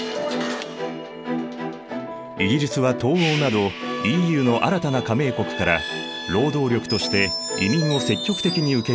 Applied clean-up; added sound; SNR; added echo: none; Screech; 11 dB; none.